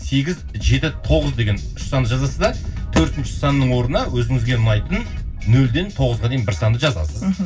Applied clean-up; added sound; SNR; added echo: none; Wind; 10 dB; reverberation time 0.4 s.